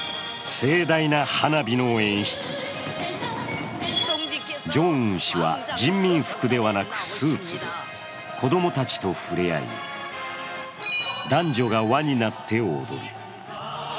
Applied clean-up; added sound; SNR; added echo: none; none; none; none.